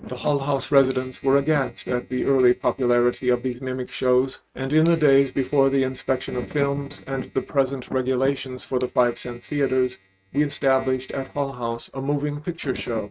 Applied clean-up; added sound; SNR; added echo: neural mask model RNNoise.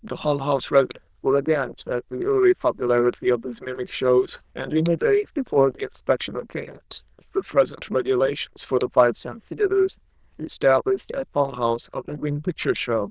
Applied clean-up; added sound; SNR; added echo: neural diffusion model UNIVERSE++.